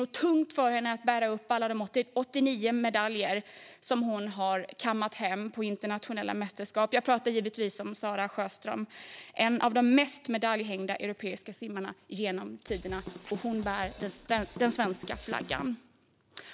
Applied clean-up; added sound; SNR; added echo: none; Drum / Drum kit; 14 dB; none.